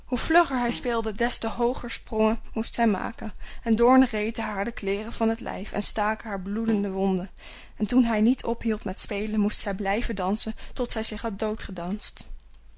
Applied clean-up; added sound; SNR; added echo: none; Snare drum; 17 dB; none.